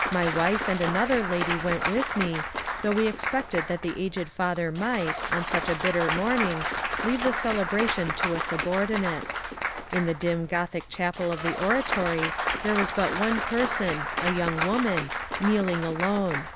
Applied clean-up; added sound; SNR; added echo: none; Applause / Cheering / Clapping; 3 dB; none.